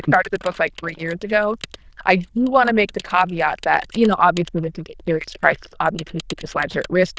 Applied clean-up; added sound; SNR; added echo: neural diffusion model UNIVERSE++.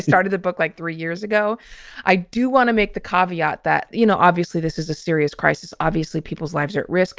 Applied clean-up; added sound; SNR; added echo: none; none; none; none.